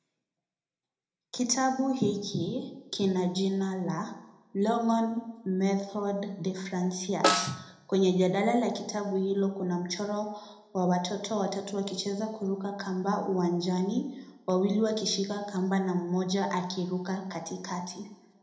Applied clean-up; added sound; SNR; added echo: none; Snare drum; 2 dB; reverberation time 0.7 s.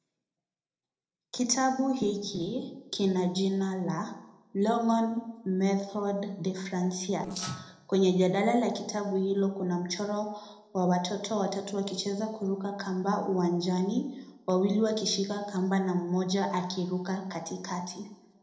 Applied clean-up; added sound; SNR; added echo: neural separator model SepFormer DNS4.